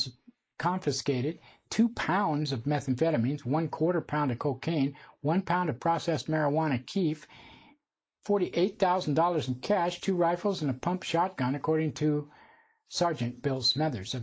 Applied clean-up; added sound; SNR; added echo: neural mask model Resemble Enhance denoiser.